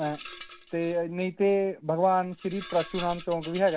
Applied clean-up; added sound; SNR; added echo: none; Rattle; 17 dB; none.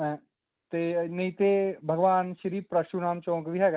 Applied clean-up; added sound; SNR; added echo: none; none; none; none.